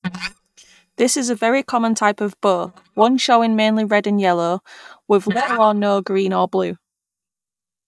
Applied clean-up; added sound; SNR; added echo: neural mask model DeepFilterNet 3.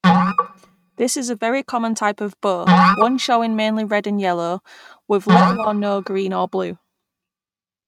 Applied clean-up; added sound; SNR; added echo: neural mask model RNNoise.